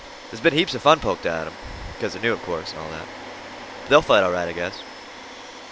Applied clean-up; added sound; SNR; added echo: none; Domestic sounds, home sounds; 14 dB; none.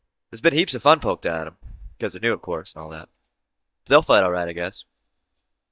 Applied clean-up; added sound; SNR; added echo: neural mask model DeepFilterNet 3.